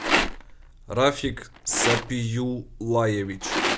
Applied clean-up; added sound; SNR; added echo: none; Rattle; 2 dB; none.